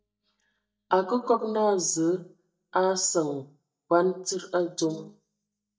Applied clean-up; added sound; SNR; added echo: neural mask model DeepFilterNet 3.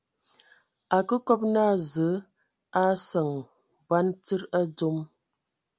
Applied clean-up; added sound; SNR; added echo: none; none; none; none.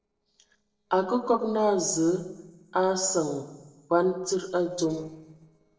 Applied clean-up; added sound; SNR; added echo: neural separator model SepFormer DNS4.